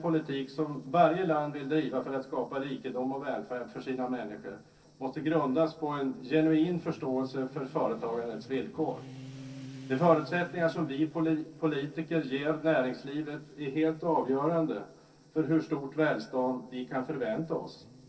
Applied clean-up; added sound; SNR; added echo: neural separator model SepFormer DNS4.